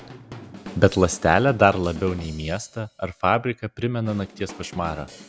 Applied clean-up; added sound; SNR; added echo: none; Drum / Drum kit; 18 dB; none.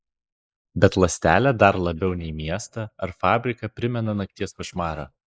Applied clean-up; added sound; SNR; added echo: neural mask model Resemble Enhance denoiser.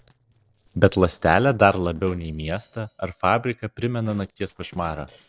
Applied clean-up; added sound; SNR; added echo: neural separator model SepFormer DNS4.